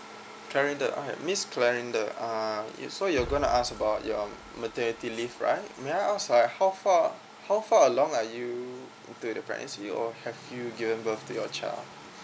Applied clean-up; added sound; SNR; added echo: none; Explosion; 17 dB; none.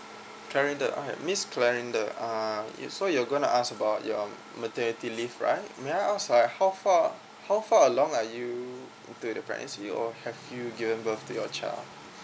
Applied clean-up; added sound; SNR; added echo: none; none; none; none.